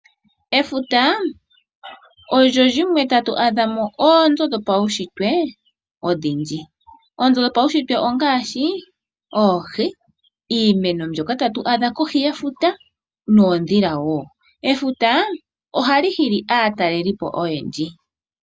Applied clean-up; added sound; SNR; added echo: none; none; none; none.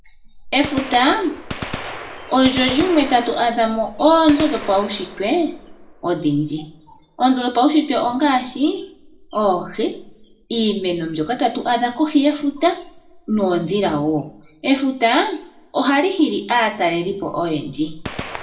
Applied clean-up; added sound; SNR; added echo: none; Gunshot, gunfire; 16 dB; reverberation time 0.5 s.